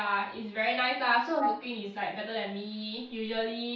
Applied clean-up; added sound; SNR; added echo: neural mask model Resemble Enhance denoiser.